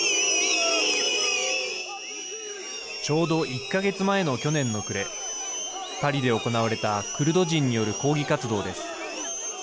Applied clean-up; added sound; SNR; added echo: none; none; none; none.